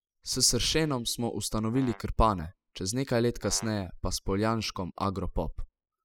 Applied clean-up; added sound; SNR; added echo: classical method spectral subtraction.